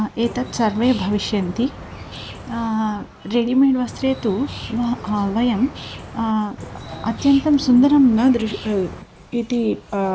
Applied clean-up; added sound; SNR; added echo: none; Bird; 14 dB; none.